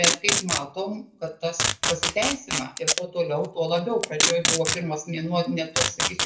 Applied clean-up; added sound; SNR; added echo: none; Packing tape, duct tape; -1 dB; reverberation time 0.3 s.